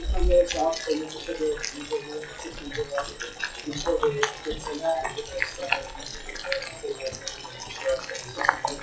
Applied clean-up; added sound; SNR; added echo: classical method WPE with log-MMSE.